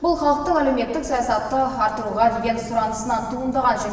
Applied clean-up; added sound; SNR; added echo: none; none; none; reverberation time 1.2 s.